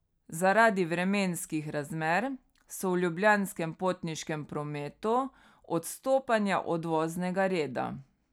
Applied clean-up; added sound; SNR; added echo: none; none; none; none.